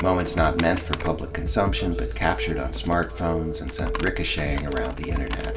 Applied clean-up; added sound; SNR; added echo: none; Computer keyboard; 15 dB; reverberation time 3.0 s.